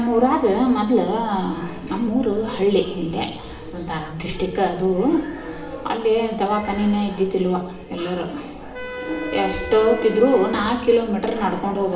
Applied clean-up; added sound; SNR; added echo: none; Wind instrument, woodwind instrument; 13 dB; reverberation time 0.9 s.